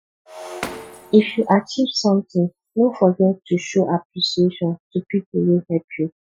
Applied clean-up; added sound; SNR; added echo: classical method Wiener filter.